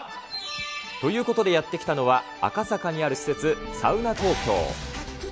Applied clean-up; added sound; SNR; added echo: none; none; none; none.